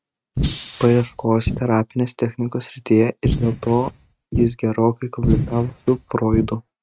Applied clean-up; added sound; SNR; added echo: neural mask model RNNoise.